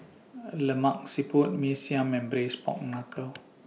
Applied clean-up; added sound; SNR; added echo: none; none; none; none.